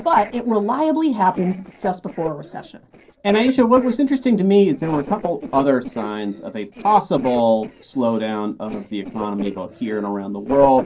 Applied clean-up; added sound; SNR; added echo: neural separator model SepFormer DNS4.